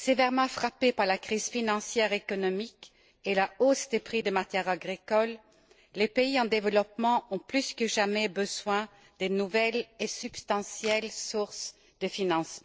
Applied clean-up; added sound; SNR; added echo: neural separator model SepFormer DNS4.